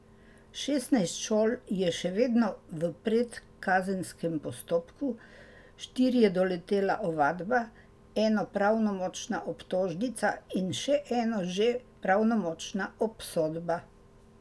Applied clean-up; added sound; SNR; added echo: none; none; none; none.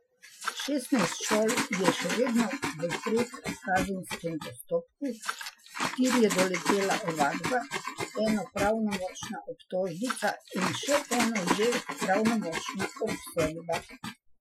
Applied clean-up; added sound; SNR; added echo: classical method Wiener filter.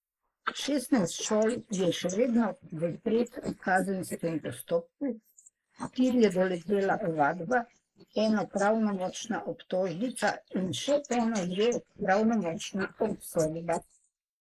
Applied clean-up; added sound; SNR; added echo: neural mask model Resemble Enhance denoiser.